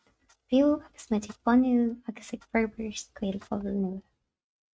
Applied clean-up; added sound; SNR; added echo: neural mask model RNNoise.